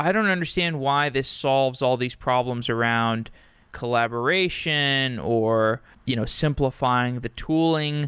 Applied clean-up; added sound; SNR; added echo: none; none; none; none.